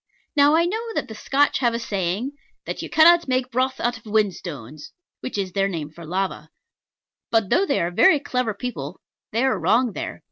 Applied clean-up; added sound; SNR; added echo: none; none; none; none.